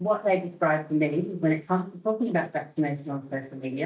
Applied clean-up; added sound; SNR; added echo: neural mask model DeepFilterNet 3.